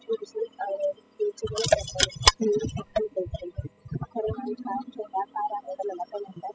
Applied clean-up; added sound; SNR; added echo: classical method spectral subtraction.